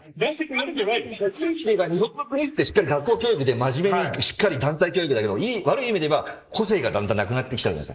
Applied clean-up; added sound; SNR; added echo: neural mask model Resemble Enhance denoiser.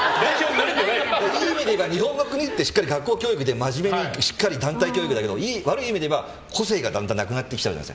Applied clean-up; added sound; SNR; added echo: none; none; none; none.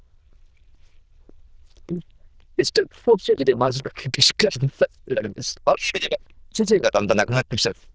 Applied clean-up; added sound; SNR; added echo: neural diffusion model UNIVERSE++.